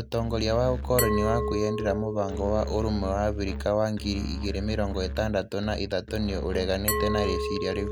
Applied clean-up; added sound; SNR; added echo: none; Musical instrument + Glass; 3 dB; none.